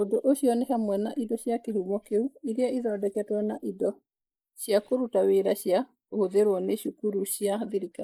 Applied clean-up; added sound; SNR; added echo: neural mask model Resemble Enhance denoiser.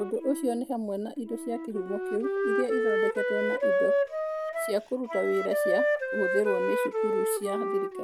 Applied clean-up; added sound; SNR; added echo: none; Wind instrument, woodwind instrument; -3 dB; none.